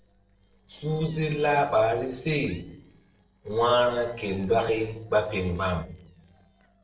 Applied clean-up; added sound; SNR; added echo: neural separator model SepFormer DNS4.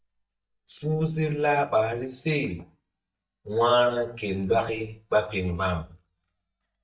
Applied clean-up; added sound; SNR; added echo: neural mask model DeepFilterNet 3.